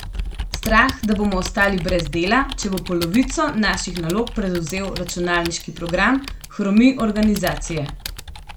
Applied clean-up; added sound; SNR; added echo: none; Computer keyboard; 10 dB; none.